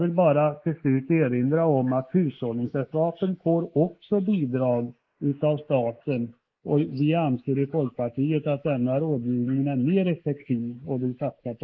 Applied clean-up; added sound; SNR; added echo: neural mask model Resemble Enhance denoiser.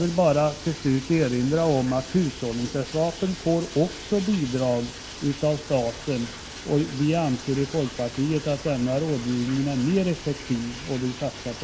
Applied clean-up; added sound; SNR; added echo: none; Bathtub (filling or washing); 15 dB; none.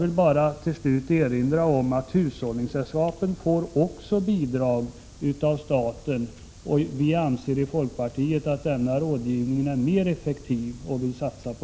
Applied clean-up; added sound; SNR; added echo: none; none; none; none.